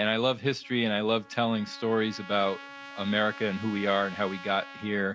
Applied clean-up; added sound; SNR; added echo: none; Trumpet; 17 dB; none.